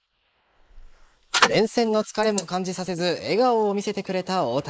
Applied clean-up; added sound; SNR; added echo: neural mask model Resemble Enhance denoiser.